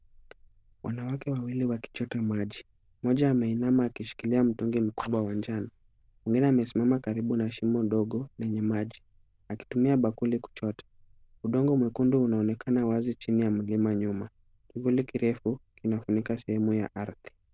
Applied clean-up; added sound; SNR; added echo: neural diffusion model UNIVERSE++.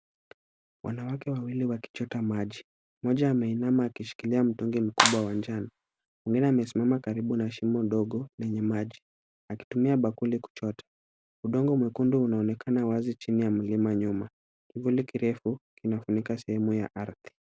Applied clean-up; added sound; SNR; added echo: none; Clapping; 2 dB; none.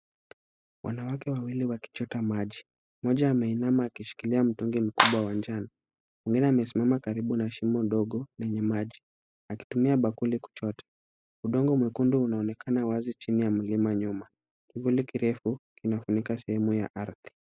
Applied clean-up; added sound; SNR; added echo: classical method spectral subtraction.